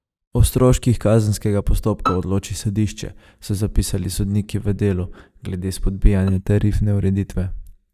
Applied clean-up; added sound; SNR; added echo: neural mask model DeepFilterNet 3.